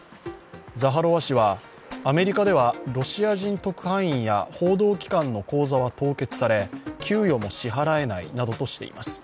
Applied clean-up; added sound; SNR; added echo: none; none; none; none.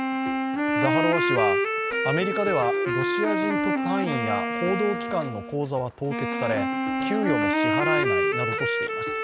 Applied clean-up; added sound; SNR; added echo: none; Wind instrument, woodwind instrument; -3 dB; none.